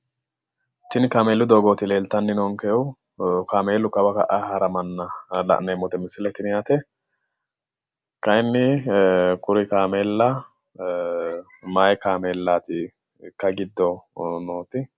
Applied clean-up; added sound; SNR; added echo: none; none; none; none.